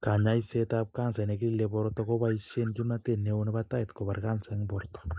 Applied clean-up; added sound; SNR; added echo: neural mask model Resemble Enhance denoiser.